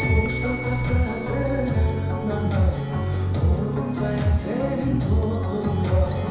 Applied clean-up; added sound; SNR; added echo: none; Bell; 0 dB; reverberation time 1.0 s.